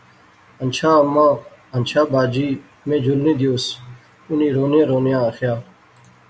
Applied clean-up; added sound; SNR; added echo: none; none; none; none.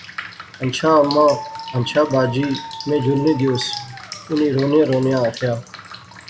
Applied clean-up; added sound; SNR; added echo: none; Drip + Dog; 14 dB; none.